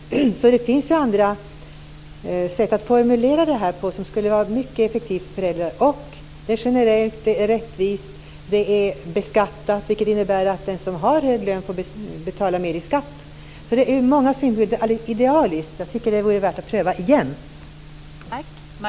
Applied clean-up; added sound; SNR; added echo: none; none; none; none.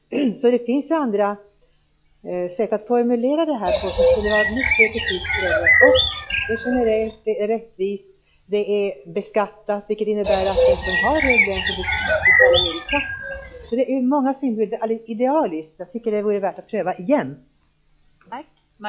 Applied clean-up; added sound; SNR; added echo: classical method log-MMSE.